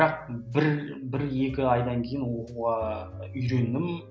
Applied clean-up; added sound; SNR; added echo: none; none; none; none.